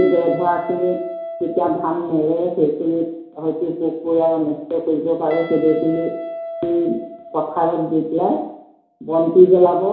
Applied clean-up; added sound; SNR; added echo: none; Guitar; 15 dB; reverberation time 0.7 s.